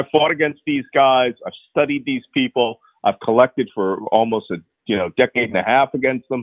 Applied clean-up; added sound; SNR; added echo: none; none; none; none.